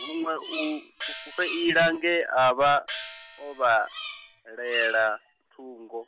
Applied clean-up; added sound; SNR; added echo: none; Gong + Bird vocalization, bird call, bird song; 12 dB; none.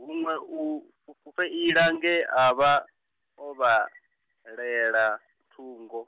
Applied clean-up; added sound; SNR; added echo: none; none; none; none.